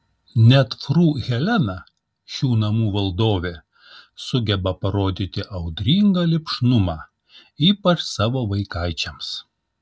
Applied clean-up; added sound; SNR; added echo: none; none; none; none.